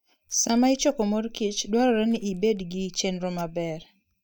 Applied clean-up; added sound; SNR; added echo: neural mask model DeepFilterNet 3.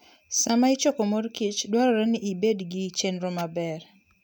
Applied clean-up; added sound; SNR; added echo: none; none; none; none.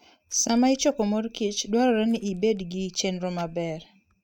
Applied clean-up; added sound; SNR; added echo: neural mask model RNNoise.